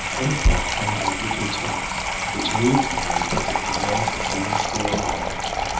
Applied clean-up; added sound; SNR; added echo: none; Sink (filling or washing) / Water tap, faucet; -5 dB; reverberation time 0.8 s.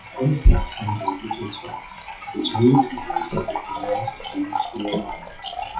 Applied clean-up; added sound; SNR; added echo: classical method WPE with log-MMSE.